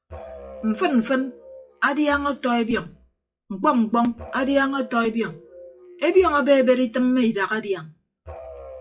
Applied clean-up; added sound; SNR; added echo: classical method WPE with log-MMSE.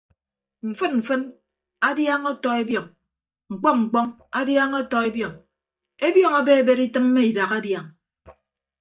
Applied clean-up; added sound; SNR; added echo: neural mask model DeepFilterNet 3.